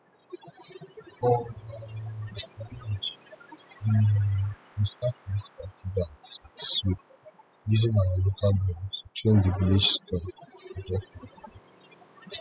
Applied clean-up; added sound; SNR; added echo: classical method spectral subtraction.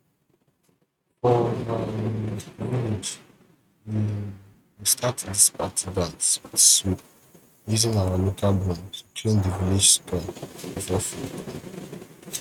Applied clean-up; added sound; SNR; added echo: neural mask model RNNoise.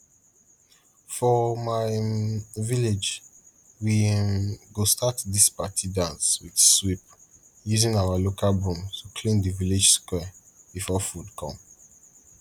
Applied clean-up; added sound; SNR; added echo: none; none; none; none.